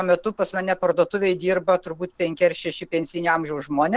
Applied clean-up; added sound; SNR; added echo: none; none; none; none.